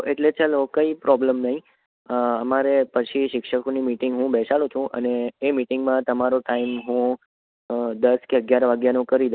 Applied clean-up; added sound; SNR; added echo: none; none; none; none.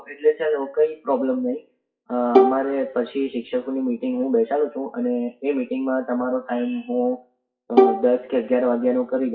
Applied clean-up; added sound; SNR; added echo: classical method WPE with log-MMSE.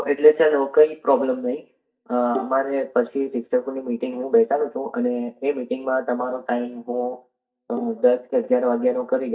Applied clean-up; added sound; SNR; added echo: neural mask model DeepFilterNet 3.